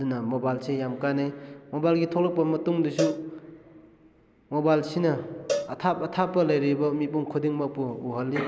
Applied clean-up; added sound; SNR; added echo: none; Cowbell; 10 dB; none.